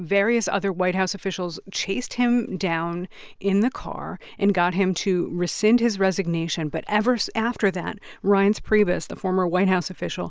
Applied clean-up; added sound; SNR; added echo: none; none; none; none.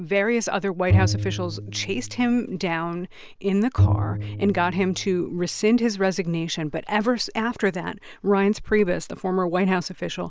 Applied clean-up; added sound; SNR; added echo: none; Bowed string instrument; 2 dB; none.